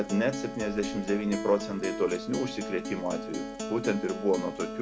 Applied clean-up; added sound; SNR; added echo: none; Acoustic guitar; 6 dB; none.